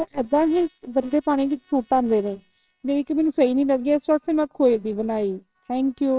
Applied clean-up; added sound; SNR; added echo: neural separator model SepFormer WHAMR!.